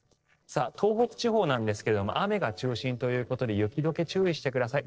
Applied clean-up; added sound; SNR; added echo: neural separator model SepFormer DNS4.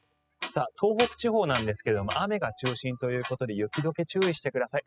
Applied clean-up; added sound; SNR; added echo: classical method spectral subtraction.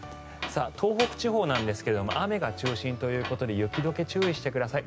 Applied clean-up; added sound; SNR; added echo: none; Tools; 12 dB; none.